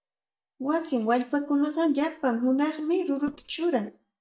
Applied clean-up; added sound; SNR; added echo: neural mask model DeepFilterNet 3.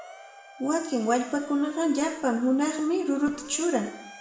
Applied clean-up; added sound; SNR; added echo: none; Motor vehicle (road) / Siren; 20 dB; reverberation time 0.7 s.